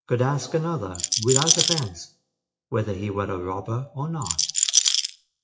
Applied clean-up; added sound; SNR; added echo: classical method WPE with log-MMSE.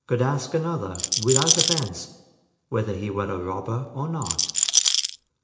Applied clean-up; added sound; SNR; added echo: none; Rattle; -4 dB; reverberation time 0.8 s.